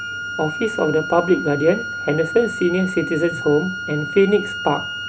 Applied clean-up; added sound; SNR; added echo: none; Wind instrument, woodwind instrument; 8 dB; none.